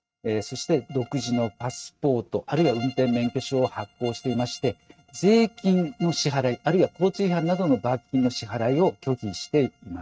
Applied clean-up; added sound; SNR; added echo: neural mask model RNNoise.